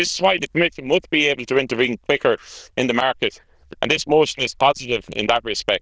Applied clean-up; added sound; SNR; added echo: neural diffusion model UNIVERSE++.